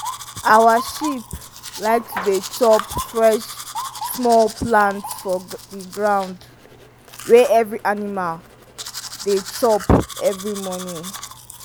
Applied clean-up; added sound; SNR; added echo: none; Motor vehicle (road) / Siren + Domestic sounds, home sounds; 12 dB; none.